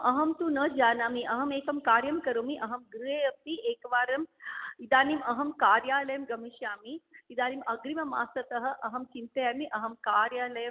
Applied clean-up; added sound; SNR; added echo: none; none; none; none.